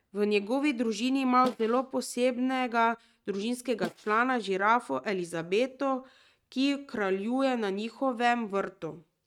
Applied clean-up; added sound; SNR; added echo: neural mask model RNNoise.